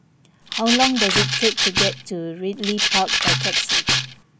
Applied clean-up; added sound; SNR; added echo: none; Rattle (instrument); -4 dB; none.